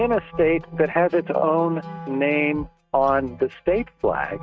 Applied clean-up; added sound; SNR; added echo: neural mask model RNNoise.